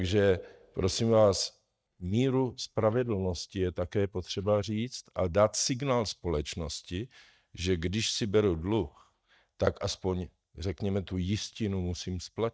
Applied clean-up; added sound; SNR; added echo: neural mask model DeepFilterNet 3.